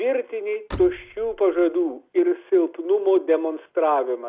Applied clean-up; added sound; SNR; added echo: none; Slam; 17 dB; none.